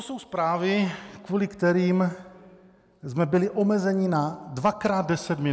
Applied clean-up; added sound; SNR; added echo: none; none; none; none.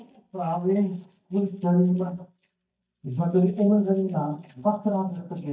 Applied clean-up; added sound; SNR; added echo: neural mask model DeepFilterNet 3.